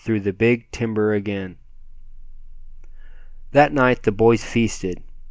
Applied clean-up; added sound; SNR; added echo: none; none; none; none.